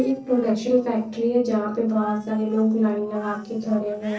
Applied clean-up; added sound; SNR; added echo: neural separator model SepFormer DNS4.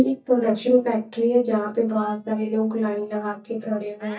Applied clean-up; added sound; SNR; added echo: neural mask model DeepFilterNet 3.